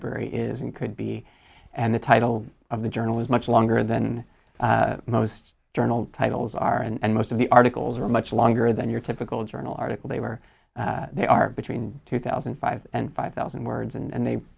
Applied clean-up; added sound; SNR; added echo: none; none; none; none.